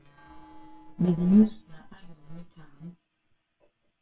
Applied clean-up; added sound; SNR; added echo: neural separator model SepFormer WHAMR!.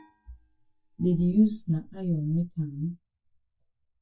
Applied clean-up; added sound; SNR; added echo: neural mask model DeepFilterNet 3.